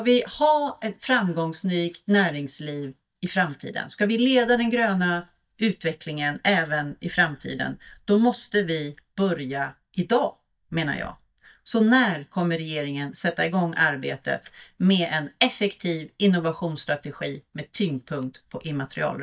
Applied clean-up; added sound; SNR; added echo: neural mask model DeepFilterNet 3.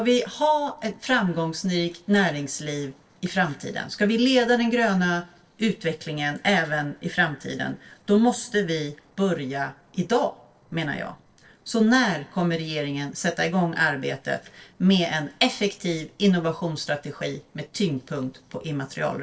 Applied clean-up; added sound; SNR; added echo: neural separator model SepFormer DNS4.